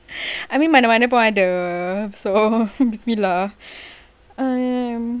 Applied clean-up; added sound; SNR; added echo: none; none; none; none.